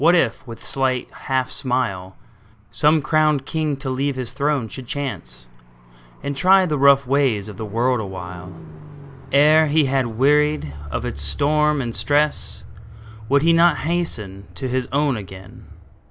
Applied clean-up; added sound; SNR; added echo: none; Car; 17 dB; none.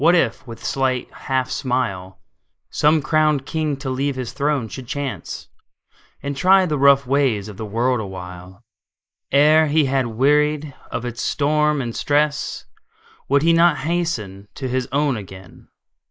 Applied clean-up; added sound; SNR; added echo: neural mask model Resemble Enhance denoiser.